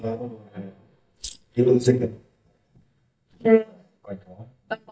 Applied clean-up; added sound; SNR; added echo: neural mask model DeepFilterNet 3.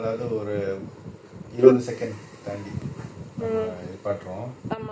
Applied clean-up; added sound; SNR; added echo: none; none; none; none.